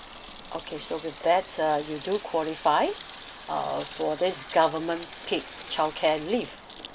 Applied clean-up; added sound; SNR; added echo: none; Tambourine + Sink (filling or washing) / Water tap, faucet; 16 dB; none.